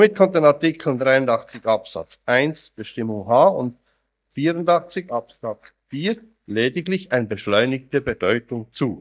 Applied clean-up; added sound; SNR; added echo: neural mask model DeepFilterNet 3.